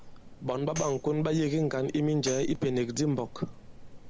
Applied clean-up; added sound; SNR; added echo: none; Rain + Tambourine; 13 dB; none.